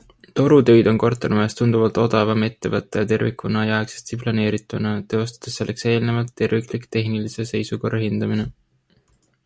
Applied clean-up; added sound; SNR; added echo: none; none; none; none.